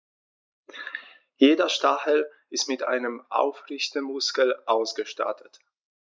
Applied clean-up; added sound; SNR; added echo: neural mask model Resemble Enhance denoiser.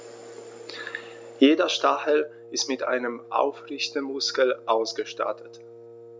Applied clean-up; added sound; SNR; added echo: none; Wind instrument, woodwind instrument; 19 dB; none.